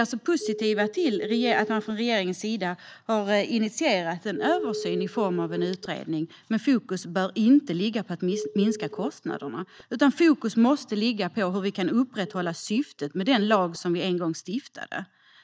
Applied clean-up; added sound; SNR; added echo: neural mask model DeepFilterNet 3.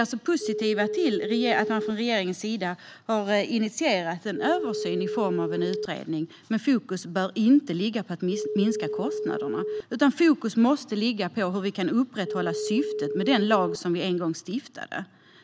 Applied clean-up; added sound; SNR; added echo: none; Telephone; 8 dB; none.